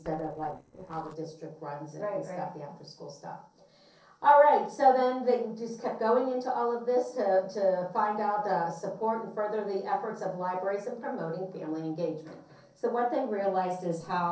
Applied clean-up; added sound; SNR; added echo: neural separator model SepFormer DNS4.